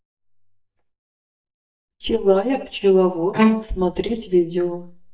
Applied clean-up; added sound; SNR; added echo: neural mask model DeepFilterNet 3.